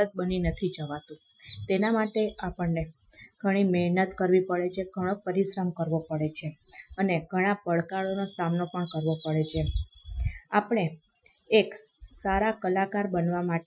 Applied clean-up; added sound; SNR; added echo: classical method Wiener filter.